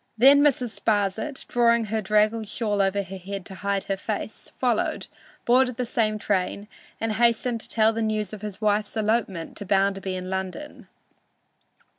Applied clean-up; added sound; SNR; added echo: none; none; none; none.